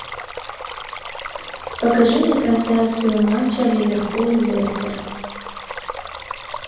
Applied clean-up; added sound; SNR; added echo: none; Stream; 11 dB; reverberation time 1.1 s.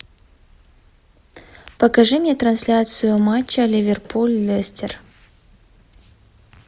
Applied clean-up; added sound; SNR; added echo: none; none; none; none.